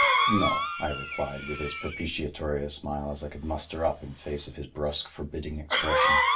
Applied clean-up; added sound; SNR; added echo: none; Cough; -3 dB; reverberation time 0.2 s.